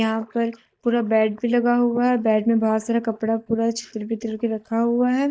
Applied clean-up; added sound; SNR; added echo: neural mask model DeepFilterNet 3.